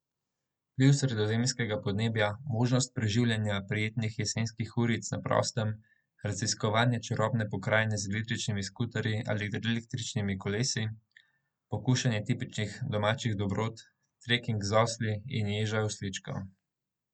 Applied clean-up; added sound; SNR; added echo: none; none; none; none.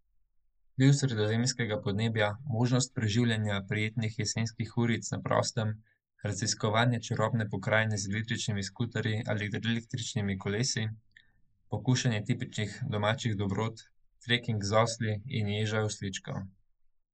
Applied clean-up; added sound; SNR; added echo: neural mask model Resemble Enhance denoiser.